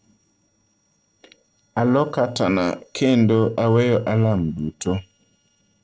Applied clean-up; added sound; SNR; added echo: neural separator model SepFormer DNS4.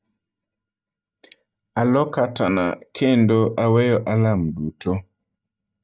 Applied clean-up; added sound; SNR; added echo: neural mask model DeepFilterNet 3.